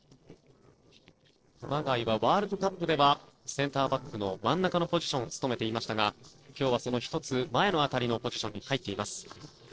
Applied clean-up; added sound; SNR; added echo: neural separator model SepFormer DNS4.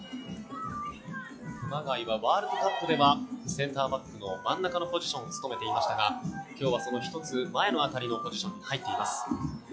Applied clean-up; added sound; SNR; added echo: classical method log-MMSE.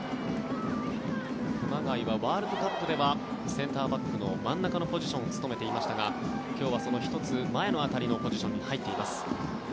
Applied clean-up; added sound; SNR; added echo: none; Wind instrument, woodwind instrument; 15 dB; none.